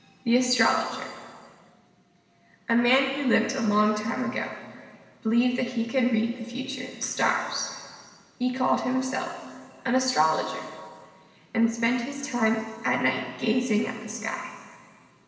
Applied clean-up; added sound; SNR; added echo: none; none; none; reverberation time 2.1 s.